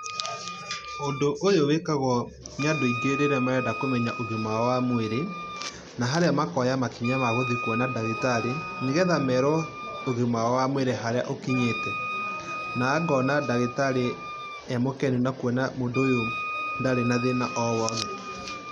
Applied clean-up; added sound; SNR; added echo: none; Wind instrument, woodwind instrument; 9 dB; none.